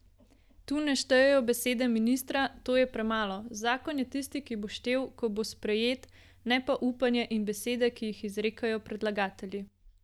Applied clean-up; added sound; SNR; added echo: none; none; none; none.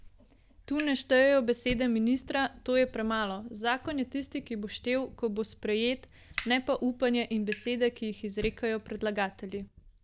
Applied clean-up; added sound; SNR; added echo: none; Fire; 15 dB; none.